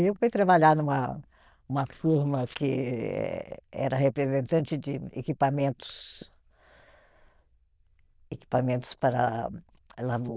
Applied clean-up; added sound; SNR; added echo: neural diffusion model UNIVERSE++.